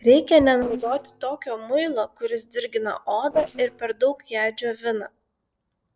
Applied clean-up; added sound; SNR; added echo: neural separator model SepFormer DNS4.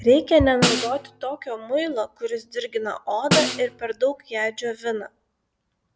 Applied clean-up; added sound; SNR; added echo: none; Snare drum; 3 dB; none.